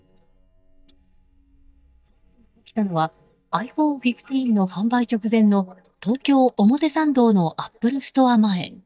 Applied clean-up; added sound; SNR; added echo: neural mask model DeepFilterNet 3.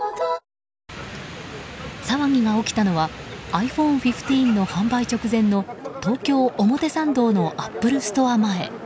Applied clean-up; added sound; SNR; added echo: none; none; none; none.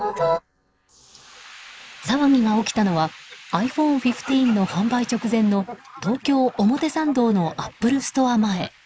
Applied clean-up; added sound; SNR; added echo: neural mask model Resemble Enhance denoiser.